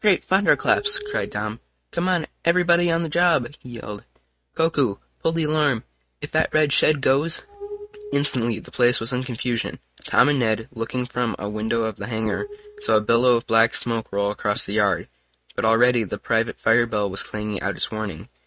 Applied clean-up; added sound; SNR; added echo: neural mask model RNNoise.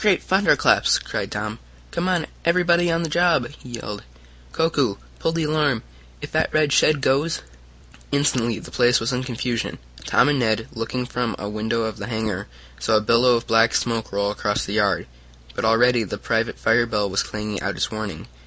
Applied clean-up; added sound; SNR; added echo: none; none; none; none.